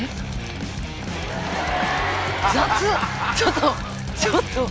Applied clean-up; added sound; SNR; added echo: none; Boiling; 19 dB; none.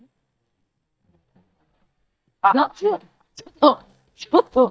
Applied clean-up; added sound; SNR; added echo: neural mask model DeepFilterNet 3.